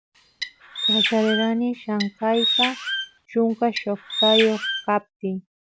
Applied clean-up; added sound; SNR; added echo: none; Bird; 3 dB; none.